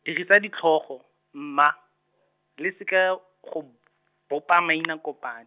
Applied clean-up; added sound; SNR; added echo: none; none; none; none.